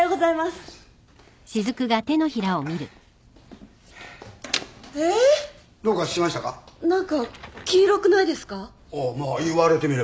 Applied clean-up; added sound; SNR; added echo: none; none; none; none.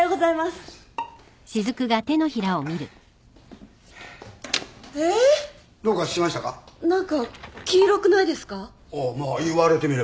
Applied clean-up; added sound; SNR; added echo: none; Bowed string instrument; 18 dB; none.